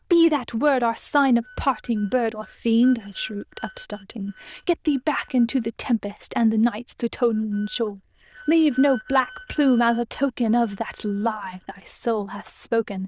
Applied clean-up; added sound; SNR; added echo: neural diffusion model UNIVERSE++.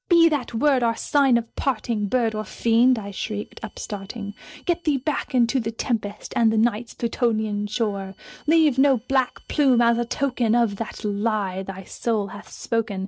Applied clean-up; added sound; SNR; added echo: neural separator model SepFormer DNS4.